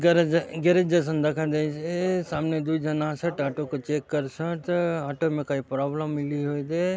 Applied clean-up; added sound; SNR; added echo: none; none; none; none.